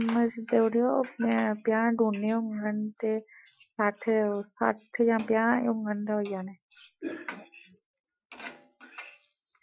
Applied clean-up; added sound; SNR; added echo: classical method Wiener filter.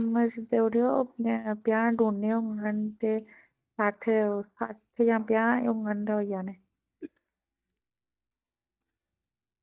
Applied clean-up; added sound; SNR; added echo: neural mask model DeepFilterNet 3.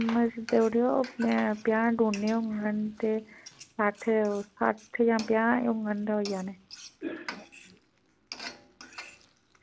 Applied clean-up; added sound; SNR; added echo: none; Frying (food); 18 dB; none.